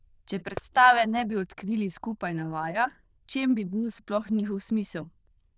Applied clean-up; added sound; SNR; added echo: neural diffusion model UNIVERSE++.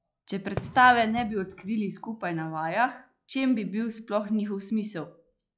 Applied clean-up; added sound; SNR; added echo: classical method log-MMSE.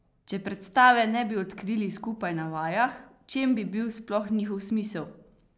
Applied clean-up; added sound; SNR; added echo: none; none; none; none.